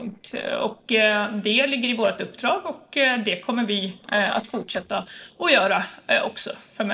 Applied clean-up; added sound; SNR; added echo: neural separator model SepFormer DNS4.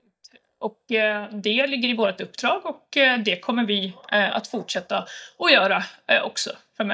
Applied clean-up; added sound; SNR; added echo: neural mask model DeepFilterNet 3.